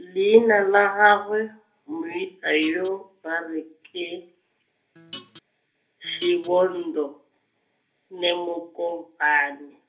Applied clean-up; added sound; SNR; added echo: none; Guitar; 18 dB; reverberation time 0.3 s.